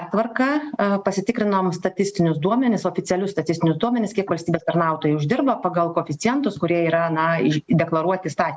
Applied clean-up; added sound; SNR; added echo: none; none; none; none.